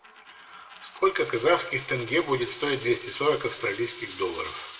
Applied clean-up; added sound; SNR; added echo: none; Coin (dropping); 18 dB; reverberation time 0.8 s.